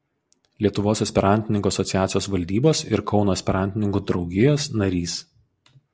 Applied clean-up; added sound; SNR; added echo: none; none; none; none.